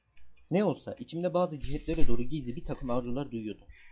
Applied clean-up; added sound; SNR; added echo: classical method log-MMSE.